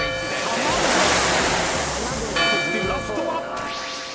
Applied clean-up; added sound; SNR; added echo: none; Church bell + Waves, surf; -5 dB; none.